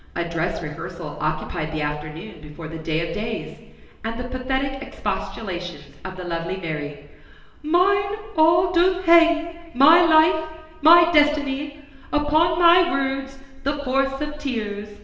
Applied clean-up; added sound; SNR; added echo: none; none; none; reverberation time 1.0 s.